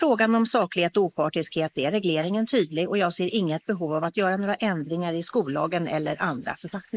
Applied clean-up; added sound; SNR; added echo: neural mask model Resemble Enhance denoiser.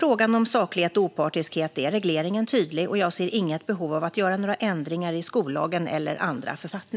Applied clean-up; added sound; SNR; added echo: none; none; none; none.